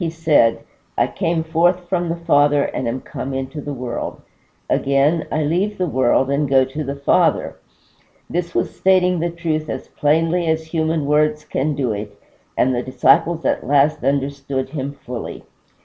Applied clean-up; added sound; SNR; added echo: none; none; none; none.